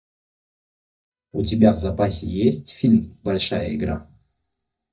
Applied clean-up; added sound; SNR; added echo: neural mask model DeepFilterNet 3.